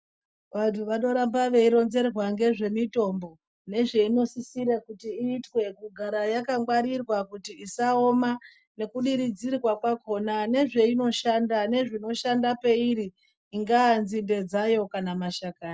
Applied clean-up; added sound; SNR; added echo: none; none; none; none.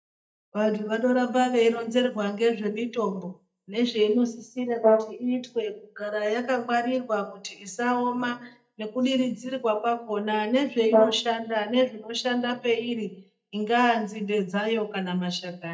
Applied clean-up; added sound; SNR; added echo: neural mask model DeepFilterNet 3.